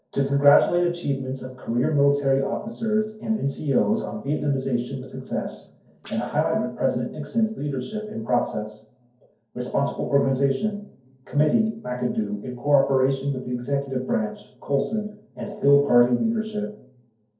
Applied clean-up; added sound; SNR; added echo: neural separator model SepFormer DNS4.